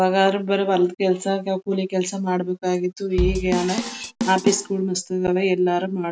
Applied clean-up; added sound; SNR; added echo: none; Drum kit; 6 dB; none.